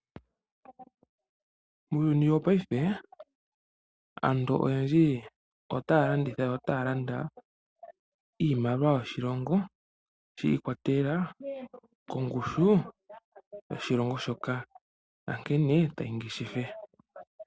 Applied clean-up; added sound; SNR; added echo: none; none; none; none.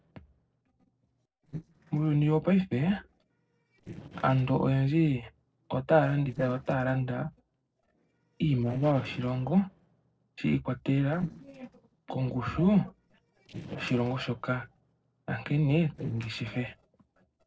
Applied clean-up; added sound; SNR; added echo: neural separator model SepFormer DNS4.